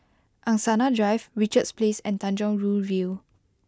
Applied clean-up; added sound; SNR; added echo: none; none; none; none.